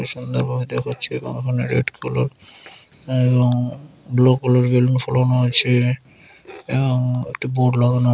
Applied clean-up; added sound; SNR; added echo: none; none; none; none.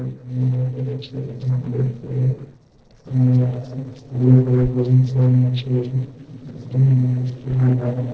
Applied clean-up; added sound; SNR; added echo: neural separator model SepFormer DNS4.